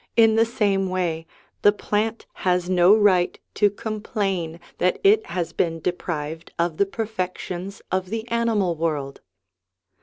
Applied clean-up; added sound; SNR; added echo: none; none; none; none.